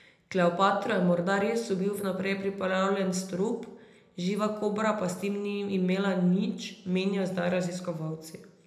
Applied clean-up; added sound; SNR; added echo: none; none; none; reverberation time 0.8 s.